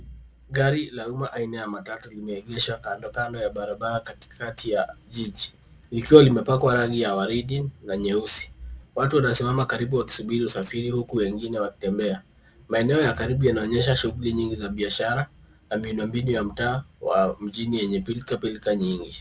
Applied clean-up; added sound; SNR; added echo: none; none; none; none.